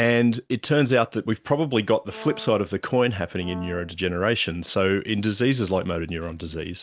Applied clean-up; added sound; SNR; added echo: none; Brass instrument; 20 dB; none.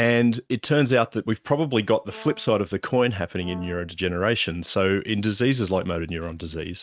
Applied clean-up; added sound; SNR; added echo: neural mask model RNNoise.